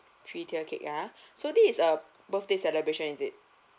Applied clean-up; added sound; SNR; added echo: none; none; none; none.